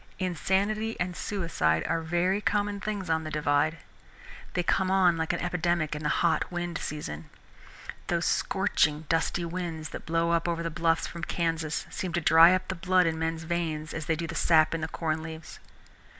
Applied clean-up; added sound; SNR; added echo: none; none; none; none.